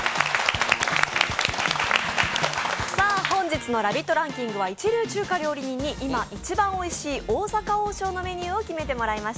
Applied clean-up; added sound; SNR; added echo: none; none; none; none.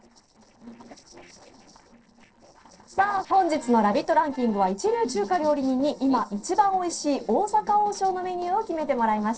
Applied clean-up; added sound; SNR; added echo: neural separator model SepFormer DNS4.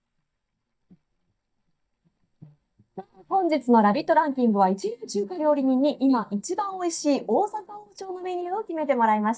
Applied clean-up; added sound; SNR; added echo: neural mask model DeepFilterNet 3.